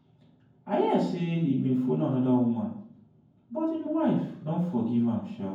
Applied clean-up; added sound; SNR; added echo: none; none; none; reverberation time 0.9 s.